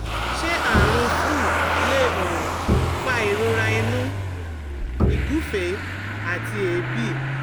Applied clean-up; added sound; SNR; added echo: none; Engine starting / Motor vehicle (road) + Bowed string instrument; -4 dB; none.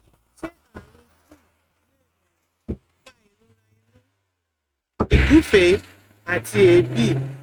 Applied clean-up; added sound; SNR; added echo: neural mask model RNNoise.